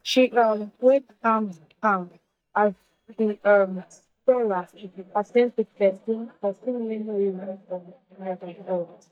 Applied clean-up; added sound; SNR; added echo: neural mask model DeepFilterNet 3.